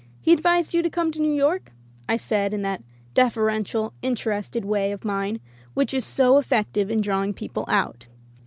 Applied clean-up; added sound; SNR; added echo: none; none; none; none.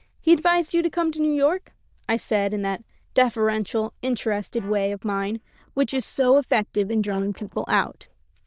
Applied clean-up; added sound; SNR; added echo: neural diffusion model UNIVERSE++.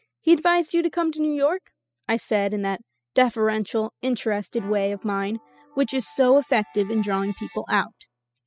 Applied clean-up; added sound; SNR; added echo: classical method spectral subtraction.